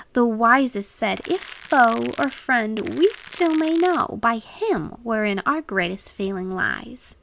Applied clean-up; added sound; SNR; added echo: none; Crackle; 15 dB; none.